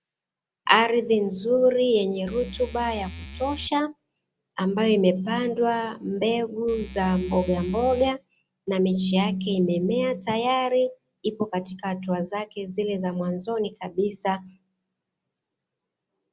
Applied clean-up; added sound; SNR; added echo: none; Musical instrument; 13 dB; none.